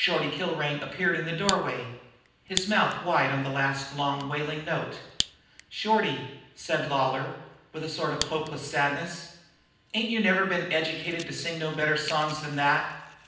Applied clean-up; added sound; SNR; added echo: none; Fire; 13 dB; reverberation time 0.9 s.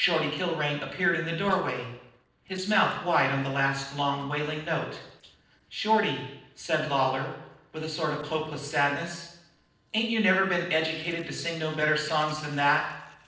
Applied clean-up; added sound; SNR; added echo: neural separator model SepFormer DNS4.